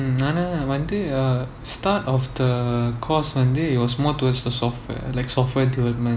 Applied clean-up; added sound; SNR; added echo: none; none; none; none.